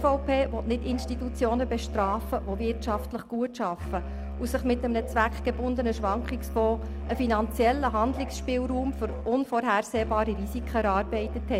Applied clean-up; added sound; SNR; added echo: none; Musical instrument; 6 dB; none.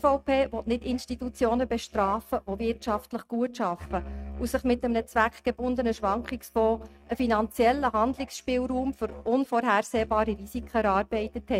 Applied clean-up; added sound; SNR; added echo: neural mask model RNNoise.